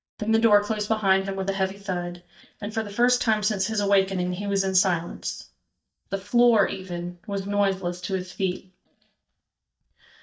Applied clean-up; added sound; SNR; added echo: neural mask model DeepFilterNet 3.